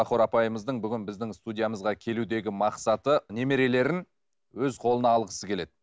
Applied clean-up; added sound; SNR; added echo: none; none; none; none.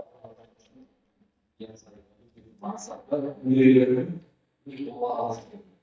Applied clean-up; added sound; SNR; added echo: neural mask model DeepFilterNet 3.